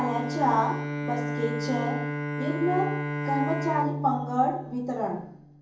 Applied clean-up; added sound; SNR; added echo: none; Bowed string instrument; 3 dB; reverberation time 0.7 s.